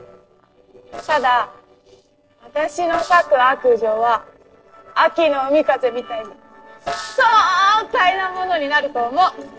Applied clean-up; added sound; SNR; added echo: neural separator model SepFormer DNS4.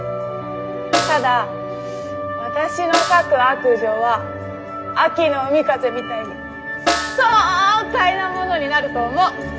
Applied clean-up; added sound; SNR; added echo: none; Snare drum; 7 dB; reverberation time 0.9 s.